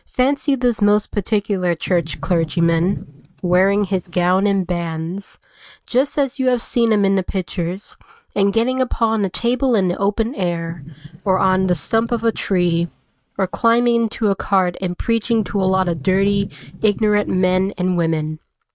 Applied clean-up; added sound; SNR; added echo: neural mask model RNNoise.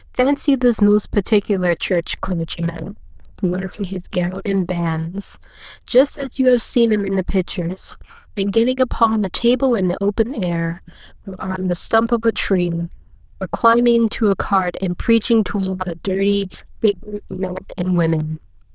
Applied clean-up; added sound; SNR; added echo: neural diffusion model UNIVERSE++.